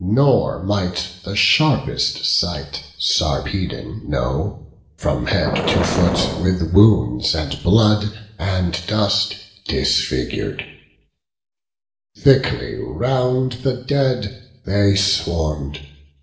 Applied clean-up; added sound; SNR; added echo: none; Boom; 4 dB; reverberation time 0.7 s.